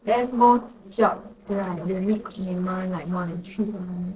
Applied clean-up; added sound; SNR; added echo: neural separator model SepFormer DNS4.